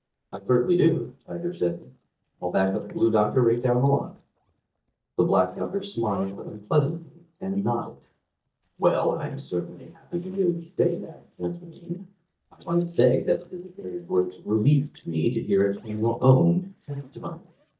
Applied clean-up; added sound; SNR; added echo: neural mask model DeepFilterNet 3.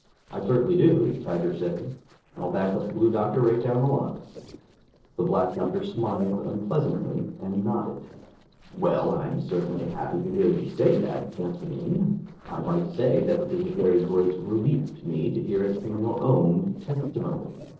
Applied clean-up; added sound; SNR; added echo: neural separator model SepFormer DNS4.